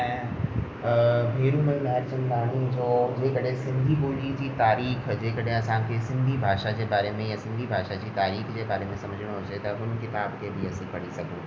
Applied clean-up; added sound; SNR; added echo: none; none; none; none.